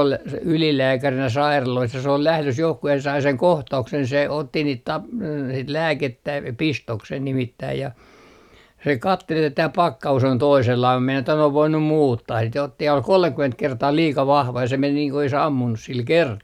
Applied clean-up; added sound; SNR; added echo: none; none; none; none.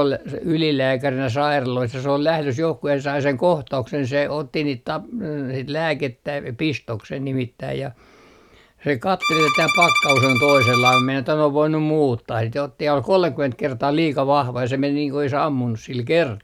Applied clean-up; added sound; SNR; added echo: none; Bowed string instrument; 0 dB; none.